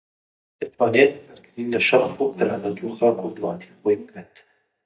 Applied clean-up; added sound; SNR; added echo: neural mask model DeepFilterNet 3.